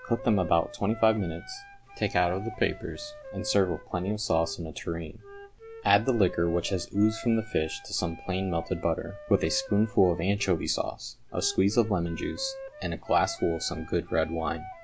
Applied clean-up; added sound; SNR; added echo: none; Wind instrument, woodwind instrument; 17 dB; none.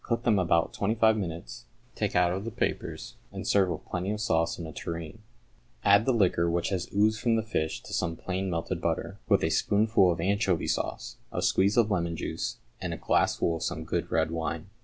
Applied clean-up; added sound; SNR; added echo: none; none; none; none.